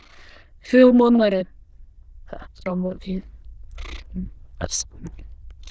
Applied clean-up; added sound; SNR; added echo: neural diffusion model UNIVERSE++.